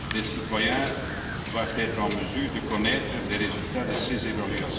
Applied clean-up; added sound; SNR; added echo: none; Wind / Boat, Water vehicle; 4 dB; reverberation time 2.9 s.